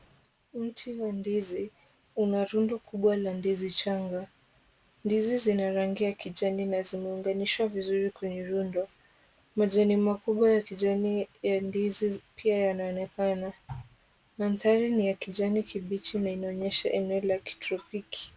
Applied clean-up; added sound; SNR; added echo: none; none; none; none.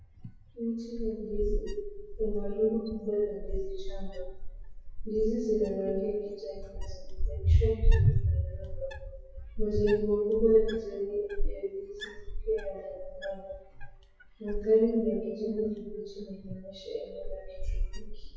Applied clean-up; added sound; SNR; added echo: classical method WPE with log-MMSE.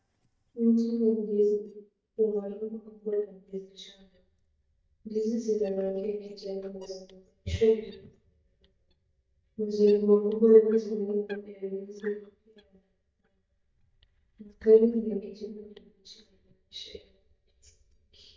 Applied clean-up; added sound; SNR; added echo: neural mask model DeepFilterNet 3.